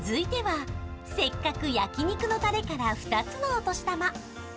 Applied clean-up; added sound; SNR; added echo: none; none; none; none.